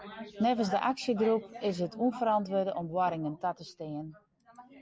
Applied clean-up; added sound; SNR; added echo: none; none; none; none.